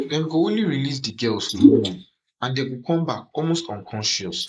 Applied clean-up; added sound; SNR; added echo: neural mask model Resemble Enhance denoiser.